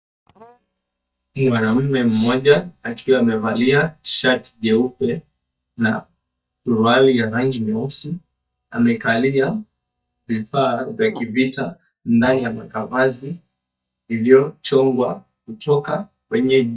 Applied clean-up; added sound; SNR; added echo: neural mask model DeepFilterNet 3.